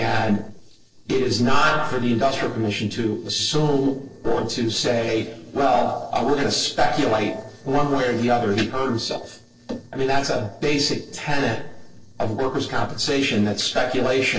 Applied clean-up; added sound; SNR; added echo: neural separator model SepFormer DNS4.